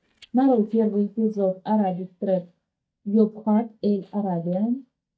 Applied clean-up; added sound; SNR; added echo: neural mask model DeepFilterNet 3.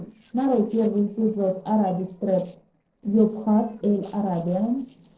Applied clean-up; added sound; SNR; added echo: neural separator model SepFormer DNS4.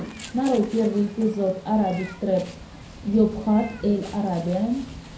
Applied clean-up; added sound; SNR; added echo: none; Meow; 18 dB; reverberation time 0.4 s.